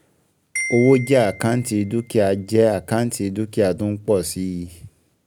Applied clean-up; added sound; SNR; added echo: none; Marimba, xylophone; 15 dB; none.